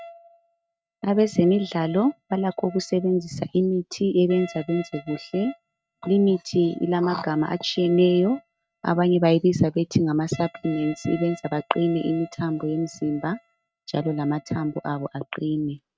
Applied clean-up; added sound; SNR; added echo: neural mask model RNNoise.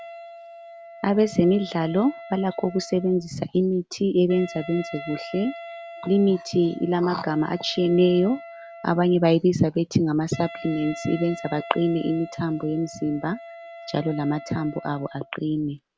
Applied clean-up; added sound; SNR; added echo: none; Wind instrument, woodwind instrument; 17 dB; none.